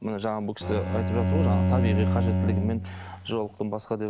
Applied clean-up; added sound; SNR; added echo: none; Bowed string instrument; -4 dB; none.